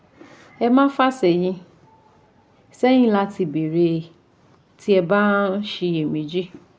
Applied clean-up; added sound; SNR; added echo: none; none; none; none.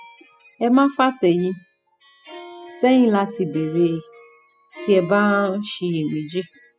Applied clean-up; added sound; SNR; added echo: classical method spectral subtraction.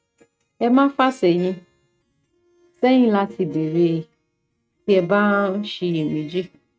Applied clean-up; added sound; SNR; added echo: neural mask model RNNoise.